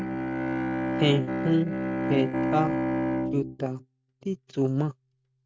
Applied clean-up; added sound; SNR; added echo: neural mask model RNNoise.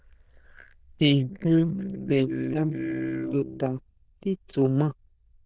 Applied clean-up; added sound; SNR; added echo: neural diffusion model UNIVERSE++.